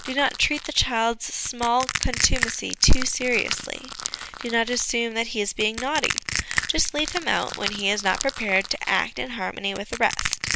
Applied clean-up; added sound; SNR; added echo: none; Crushing; 8 dB; none.